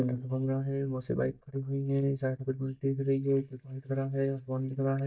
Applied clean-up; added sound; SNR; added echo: neural mask model DeepFilterNet 3.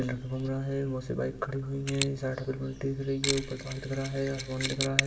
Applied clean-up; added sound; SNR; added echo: none; Mechanisms; 6 dB; reverberation time 2.5 s.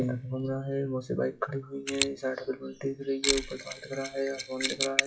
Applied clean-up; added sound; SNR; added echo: classical method WPE with log-MMSE.